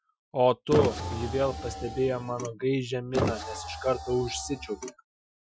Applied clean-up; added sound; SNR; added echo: classical method Wiener filter.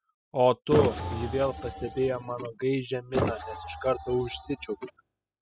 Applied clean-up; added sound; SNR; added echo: classical method spectral subtraction.